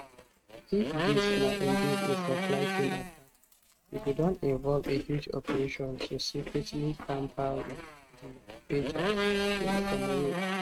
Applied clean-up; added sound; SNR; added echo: neural mask model RNNoise.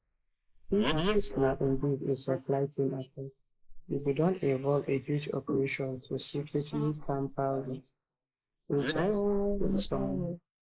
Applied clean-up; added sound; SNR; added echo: neural mask model Resemble Enhance denoiser.